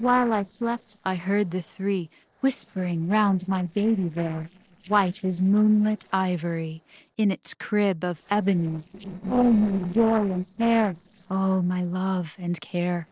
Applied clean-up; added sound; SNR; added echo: neural separator model SepFormer DNS4.